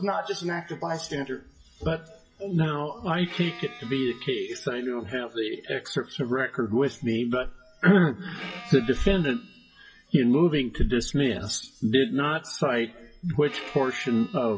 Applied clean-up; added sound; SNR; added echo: classical method WPE with log-MMSE.